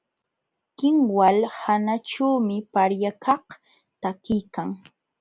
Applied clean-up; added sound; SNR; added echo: none; none; none; none.